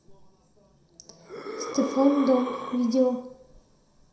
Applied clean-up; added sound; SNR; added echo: none; Breathing; 10 dB; reverberation time 0.6 s.